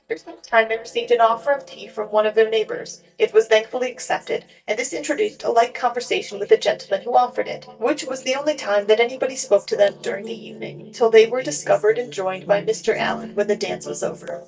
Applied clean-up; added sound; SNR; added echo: neural mask model DeepFilterNet 3.